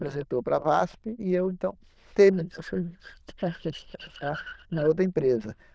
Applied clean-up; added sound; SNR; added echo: neural diffusion model UNIVERSE++.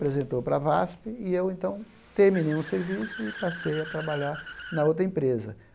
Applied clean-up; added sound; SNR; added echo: none; Accelerating, revving, vroom / Car; 16 dB; none.